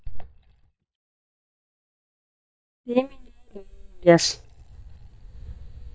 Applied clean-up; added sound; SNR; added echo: neural mask model DeepFilterNet 3.